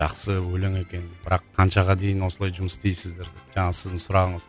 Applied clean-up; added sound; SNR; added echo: none; none; none; none.